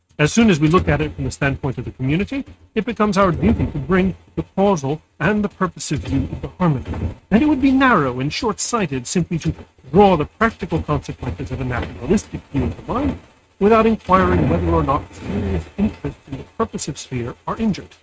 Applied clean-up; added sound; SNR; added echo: neural mask model RNNoise.